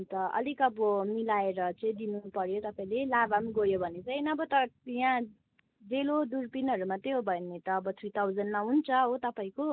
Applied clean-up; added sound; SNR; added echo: none; none; none; none.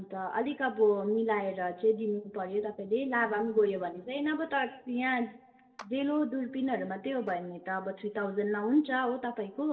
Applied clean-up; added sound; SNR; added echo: neural separator model SepFormer DNS4.